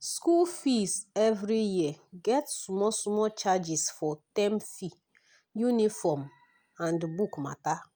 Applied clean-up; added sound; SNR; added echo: none; none; none; none.